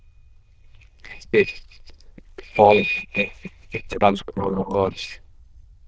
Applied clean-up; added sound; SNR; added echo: neural diffusion model UNIVERSE++.